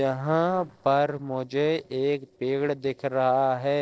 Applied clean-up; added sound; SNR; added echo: neural separator model SepFormer DNS4.